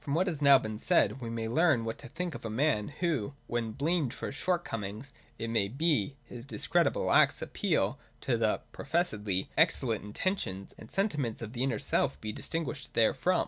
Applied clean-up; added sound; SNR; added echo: none; none; none; none.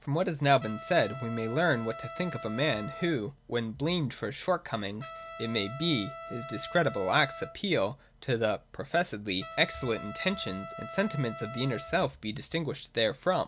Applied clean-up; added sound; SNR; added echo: none; Trumpet; 14 dB; none.